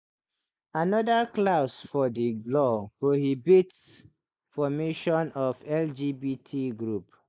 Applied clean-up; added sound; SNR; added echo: neural mask model Resemble Enhance denoiser.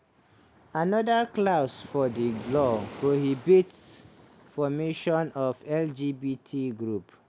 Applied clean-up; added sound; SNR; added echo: none; Waves, surf; 19 dB; none.